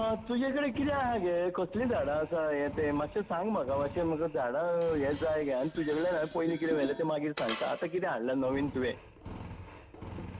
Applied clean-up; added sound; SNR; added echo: none; Engine + Dishes, pots, and pans; 13 dB; none.